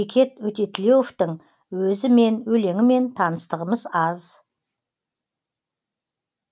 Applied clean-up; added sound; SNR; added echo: none; none; none; none.